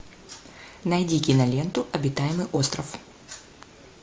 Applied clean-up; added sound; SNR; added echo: none; none; none; none.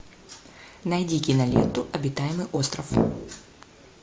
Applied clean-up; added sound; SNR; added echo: none; Brass instrument; -2 dB; none.